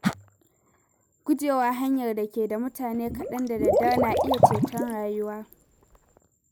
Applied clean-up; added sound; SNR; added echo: none; Liquid; -2 dB; none.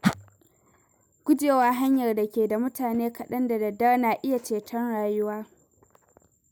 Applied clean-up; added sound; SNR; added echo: none; none; none; none.